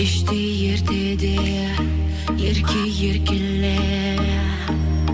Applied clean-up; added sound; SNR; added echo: none; Alarm; 20 dB; none.